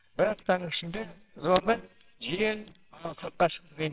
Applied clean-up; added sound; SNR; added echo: neural separator model SepFormer WHAMR!.